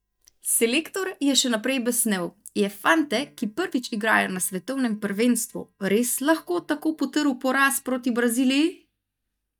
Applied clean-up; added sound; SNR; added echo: neural mask model DeepFilterNet 3.